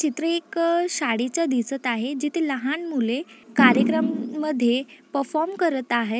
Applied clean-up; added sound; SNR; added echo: none; none; none; none.